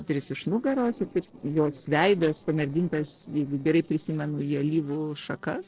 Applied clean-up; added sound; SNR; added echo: neural separator model SepFormer DNS4.